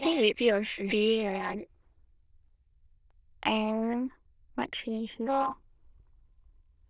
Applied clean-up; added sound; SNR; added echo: neural diffusion model UNIVERSE++.